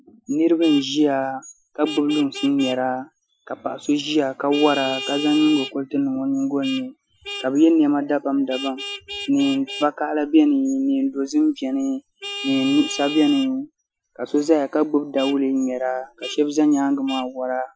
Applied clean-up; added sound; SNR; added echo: classical method Wiener filter.